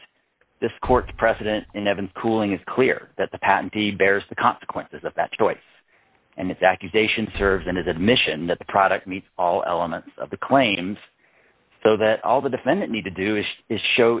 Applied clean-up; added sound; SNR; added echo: none; Liquid; 18 dB; none.